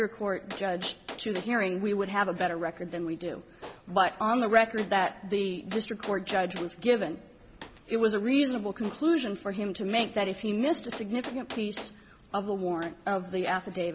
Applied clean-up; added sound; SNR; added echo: none; Gunshot, gunfire; 18 dB; none.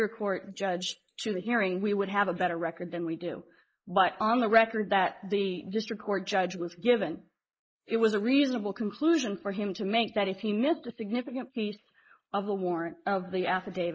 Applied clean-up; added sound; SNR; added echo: neural mask model Resemble Enhance denoiser.